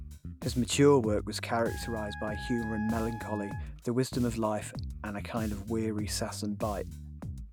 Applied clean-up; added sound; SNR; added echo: none; Bass guitar + Wind instrument, woodwind instrument; 8 dB; none.